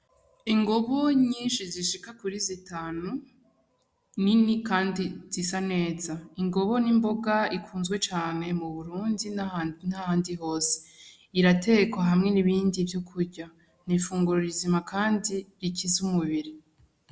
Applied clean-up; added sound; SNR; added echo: none; none; none; none.